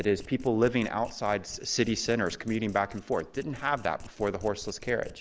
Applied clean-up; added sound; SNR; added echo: none; Domestic sounds, home sounds; 18 dB; none.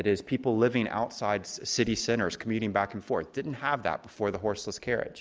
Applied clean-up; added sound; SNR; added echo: none; none; none; none.